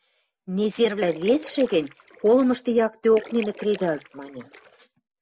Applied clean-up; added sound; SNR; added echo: none; Splash, splatter; 19 dB; none.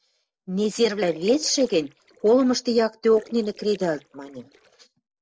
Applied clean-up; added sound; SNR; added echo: neural separator model SepFormer DNS4.